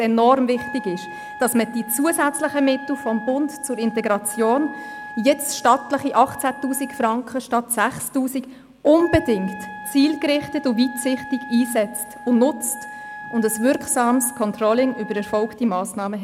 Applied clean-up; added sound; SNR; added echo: none; Wind instrument, woodwind instrument; 16 dB; none.